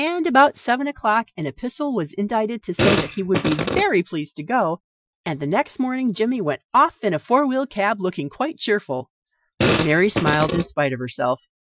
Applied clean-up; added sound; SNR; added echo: classical method Wiener filter.